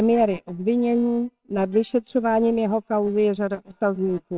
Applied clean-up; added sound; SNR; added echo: neural separator model SepFormer WHAMR!.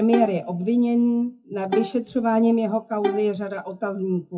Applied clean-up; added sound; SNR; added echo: classical method WPE with log-MMSE.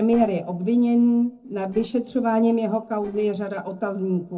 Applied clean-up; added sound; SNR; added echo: neural separator model SepFormer DNS4.